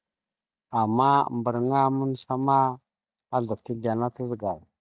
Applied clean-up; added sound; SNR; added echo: neural mask model DeepFilterNet 3.